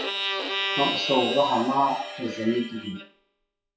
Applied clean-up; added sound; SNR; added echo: classical method WPE with log-MMSE.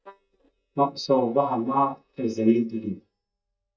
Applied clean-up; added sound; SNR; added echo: neural mask model DeepFilterNet 3.